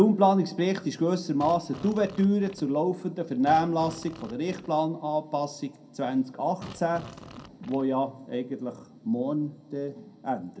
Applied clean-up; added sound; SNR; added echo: none; Fart; 18 dB; reverberation time 0.2 s.